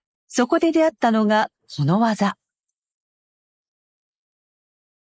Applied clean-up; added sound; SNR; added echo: neural mask model Resemble Enhance denoiser.